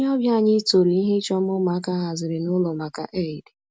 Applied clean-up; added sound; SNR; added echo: none; none; none; none.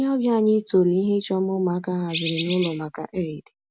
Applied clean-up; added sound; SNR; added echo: none; Bird; -1 dB; none.